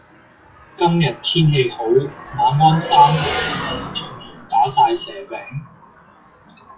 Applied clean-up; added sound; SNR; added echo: classical method WPE with log-MMSE.